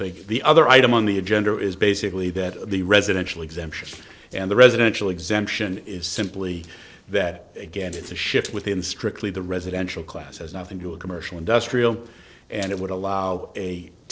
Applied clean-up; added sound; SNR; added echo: neural separator model SepFormer DNS4.